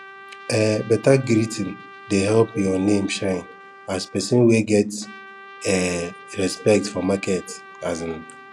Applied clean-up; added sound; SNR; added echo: none; Trumpet; 20 dB; none.